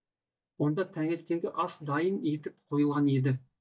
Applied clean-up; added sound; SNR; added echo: neural mask model DeepFilterNet 3.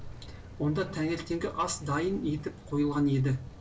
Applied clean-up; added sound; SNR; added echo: none; Rain; 16 dB; reverberation time 0.2 s.